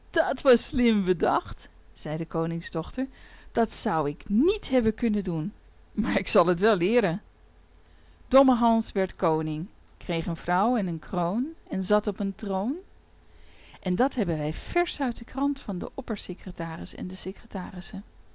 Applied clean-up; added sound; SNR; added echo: none; none; none; none.